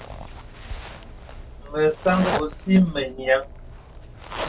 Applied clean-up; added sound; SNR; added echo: none; Zipper (clothing); 9 dB; reverberation time 0.1 s.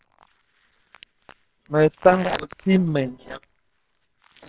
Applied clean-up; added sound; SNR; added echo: neural separator model SepFormer WHAMR!.